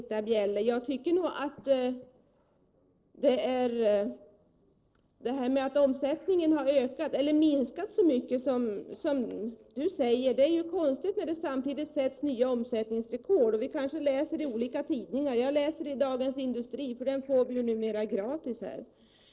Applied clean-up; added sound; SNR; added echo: neural separator model SepFormer DNS4.